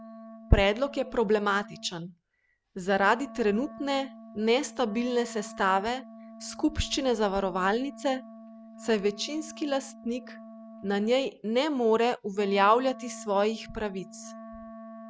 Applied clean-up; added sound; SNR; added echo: none; Wind instrument, woodwind instrument; 17 dB; none.